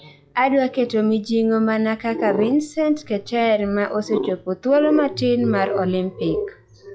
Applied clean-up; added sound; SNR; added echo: classical method log-MMSE.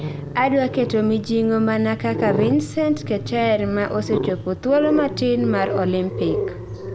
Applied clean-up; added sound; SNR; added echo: none; Growling; 8 dB; none.